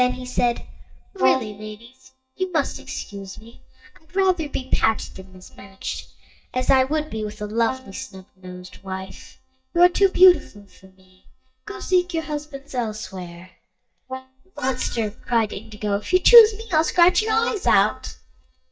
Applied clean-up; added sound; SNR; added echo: neural mask model DeepFilterNet 3.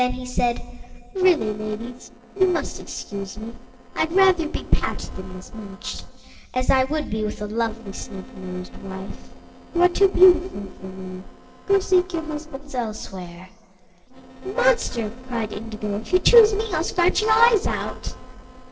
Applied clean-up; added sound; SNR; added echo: neural separator model SepFormer DNS4.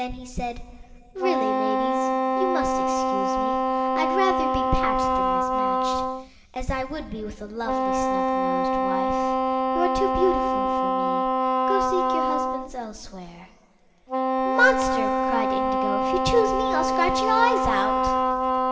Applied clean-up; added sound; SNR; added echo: none; Wind instrument, woodwind instrument; -5 dB; reverberation time 2.0 s.